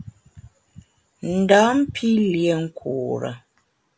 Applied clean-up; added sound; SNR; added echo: none; none; none; none.